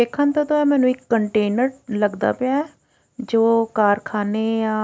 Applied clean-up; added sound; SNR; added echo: none; none; none; none.